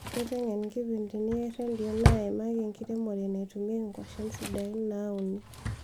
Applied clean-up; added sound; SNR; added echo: none; Drawer open or close; 2 dB; none.